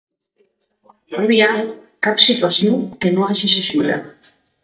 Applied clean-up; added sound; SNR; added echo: neural mask model DeepFilterNet 3.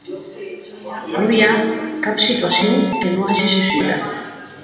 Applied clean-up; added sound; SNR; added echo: none; Alarm; 2 dB; reverberation time 1.3 s.